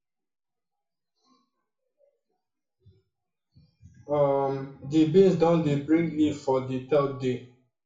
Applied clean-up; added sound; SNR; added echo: none; none; none; reverberation time 0.4 s.